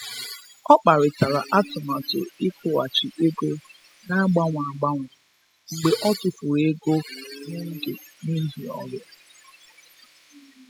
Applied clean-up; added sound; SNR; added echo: classical method spectral subtraction.